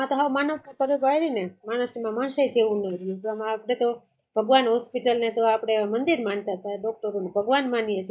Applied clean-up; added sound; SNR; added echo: neural mask model DeepFilterNet 3.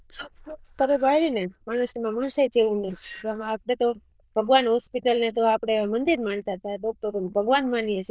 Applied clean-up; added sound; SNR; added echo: neural diffusion model UNIVERSE++.